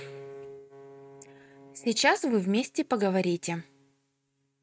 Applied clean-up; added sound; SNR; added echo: neural mask model RNNoise.